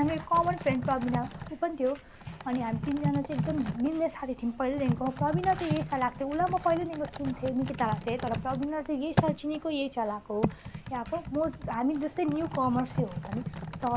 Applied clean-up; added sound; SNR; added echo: none; Typing; 5 dB; none.